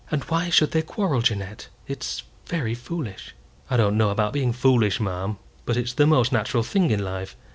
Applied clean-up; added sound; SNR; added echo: none; none; none; none.